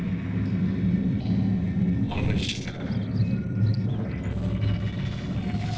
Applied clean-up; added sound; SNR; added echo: neural separator model SepFormer DNS4.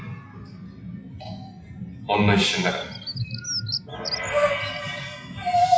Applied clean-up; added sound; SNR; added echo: classical method WPE with log-MMSE.